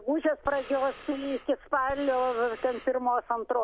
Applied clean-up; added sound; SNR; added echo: none; Breathing; 18 dB; none.